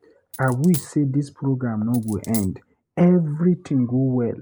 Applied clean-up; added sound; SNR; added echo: neural mask model Resemble Enhance denoiser.